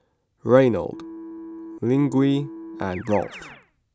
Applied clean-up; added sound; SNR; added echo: none; Keyboard (musical); 16 dB; none.